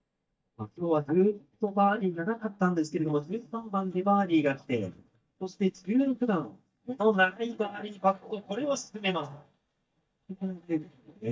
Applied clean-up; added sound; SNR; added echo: neural mask model DeepFilterNet 3.